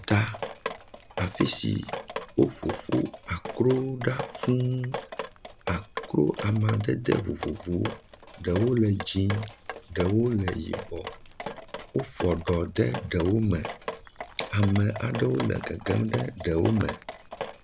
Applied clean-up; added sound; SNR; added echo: none; Drip; 10 dB; none.